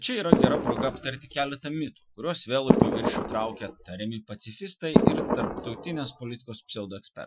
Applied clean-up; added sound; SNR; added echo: classical method Wiener filter.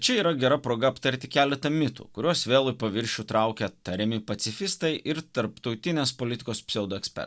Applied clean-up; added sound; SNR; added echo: none; none; none; none.